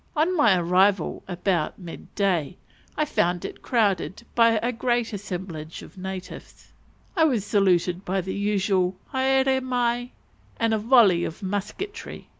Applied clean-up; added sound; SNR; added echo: none; none; none; none.